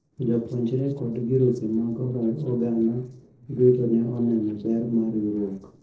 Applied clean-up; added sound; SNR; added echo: neural separator model SepFormer DNS4.